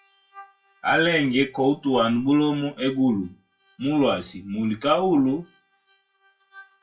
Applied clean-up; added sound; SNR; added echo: classical method WPE with log-MMSE.